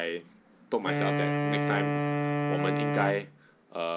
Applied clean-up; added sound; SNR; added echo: none; Wind instrument, woodwind instrument; -4 dB; none.